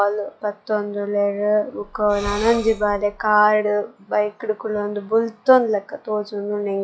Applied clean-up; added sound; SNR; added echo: classical method log-MMSE.